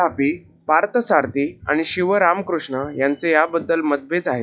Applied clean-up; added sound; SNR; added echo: classical method log-MMSE.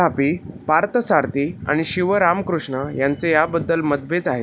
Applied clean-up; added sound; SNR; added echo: none; none; none; none.